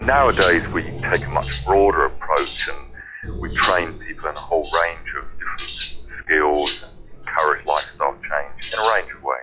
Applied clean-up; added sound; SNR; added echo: classical method log-MMSE.